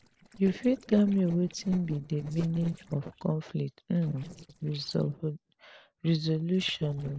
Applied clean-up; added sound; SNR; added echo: neural separator model SepFormer DNS4.